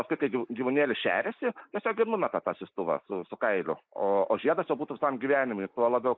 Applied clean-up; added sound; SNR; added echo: neural mask model Resemble Enhance denoiser.